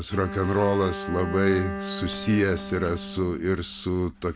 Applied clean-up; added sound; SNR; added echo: none; Bowed string instrument; 9 dB; none.